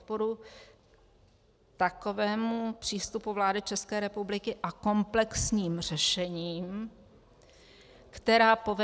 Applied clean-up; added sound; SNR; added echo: none; none; none; none.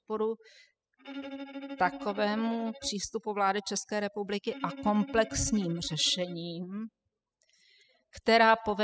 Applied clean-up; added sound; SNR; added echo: classical method spectral subtraction.